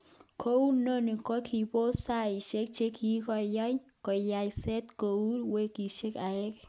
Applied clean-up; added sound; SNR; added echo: none; none; none; none.